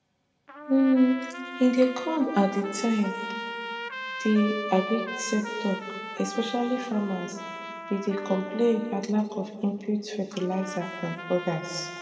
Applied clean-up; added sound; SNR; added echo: none; Trumpet; 10 dB; reverberation time 1.6 s.